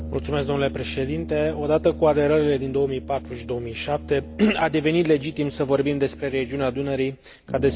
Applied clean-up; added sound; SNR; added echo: none; Brass instrument; 13 dB; none.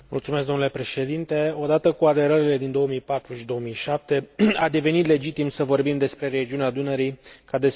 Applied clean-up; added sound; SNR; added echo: none; none; none; none.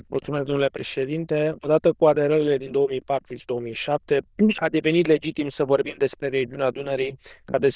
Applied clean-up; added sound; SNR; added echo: neural diffusion model UNIVERSE++.